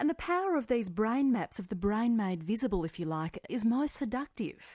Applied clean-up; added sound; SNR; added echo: none; none; none; none.